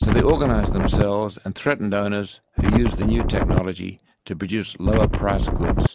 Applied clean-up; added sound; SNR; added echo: none; Wind; -4 dB; none.